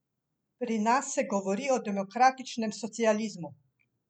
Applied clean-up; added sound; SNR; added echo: none; none; none; none.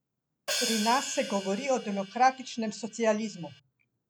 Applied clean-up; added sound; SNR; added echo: none; Hi-hat; 8 dB; none.